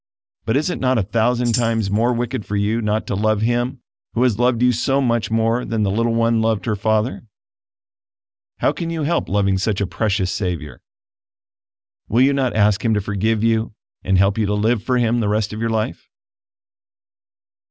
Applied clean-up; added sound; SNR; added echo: none; Tambourine; 14 dB; none.